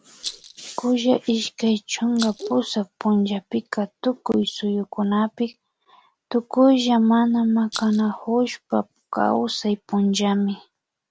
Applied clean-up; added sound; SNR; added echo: none; Rattle; 13 dB; none.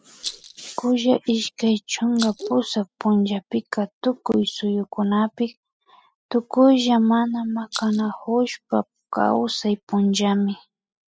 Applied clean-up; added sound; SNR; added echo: classical method spectral subtraction.